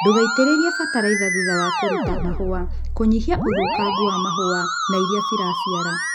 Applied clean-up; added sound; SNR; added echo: none; Musical instrument; 0 dB; none.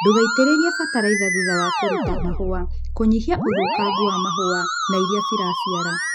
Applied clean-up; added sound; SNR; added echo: classical method spectral subtraction.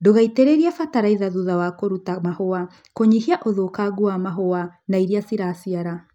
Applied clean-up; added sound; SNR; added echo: none; none; none; none.